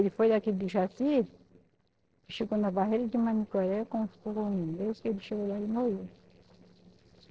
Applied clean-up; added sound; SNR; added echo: neural separator model SepFormer DNS4.